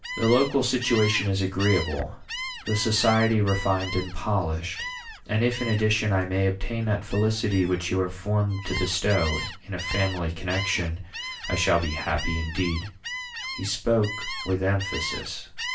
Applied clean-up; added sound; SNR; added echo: none; Gull, seagull; 10 dB; reverberation time 0.3 s.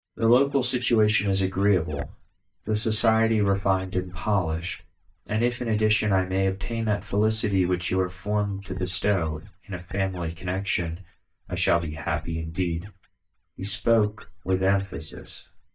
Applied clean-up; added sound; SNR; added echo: neural mask model DeepFilterNet 3.